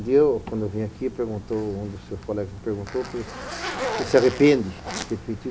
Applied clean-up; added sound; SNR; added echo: none; Zipper (clothing); 11 dB; reverberation time 0.3 s.